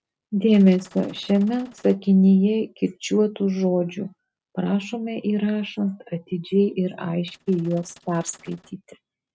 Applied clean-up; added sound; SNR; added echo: neural mask model RNNoise.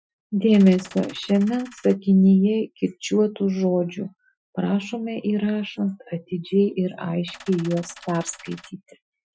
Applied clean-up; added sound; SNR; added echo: classical method Wiener filter.